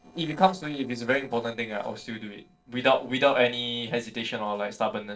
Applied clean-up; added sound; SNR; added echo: neural separator model SepFormer DNS4.